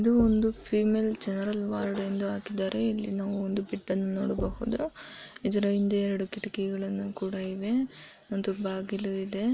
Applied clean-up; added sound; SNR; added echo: none; Knock; 16 dB; none.